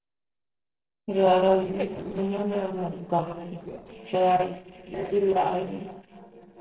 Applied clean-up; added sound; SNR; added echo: neural separator model SepFormer DNS4.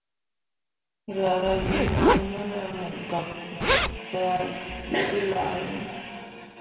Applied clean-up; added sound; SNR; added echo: none; Zipper (clothing); 0 dB; reverberation time 2.2 s.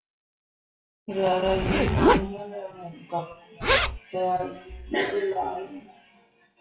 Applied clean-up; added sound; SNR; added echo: classical method WPE with log-MMSE.